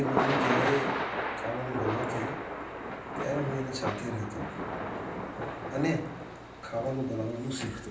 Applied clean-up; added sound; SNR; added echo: none; Thunder / Rain; 0 dB; reverberation time 0.6 s.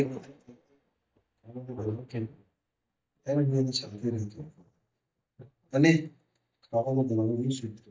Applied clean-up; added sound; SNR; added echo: neural mask model DeepFilterNet 3.